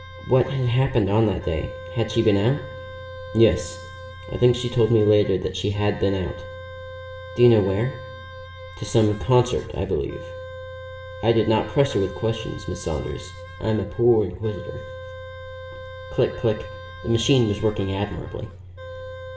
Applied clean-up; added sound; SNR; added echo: none; Wind instrument, woodwind instrument; 16 dB; reverberation time 0.6 s.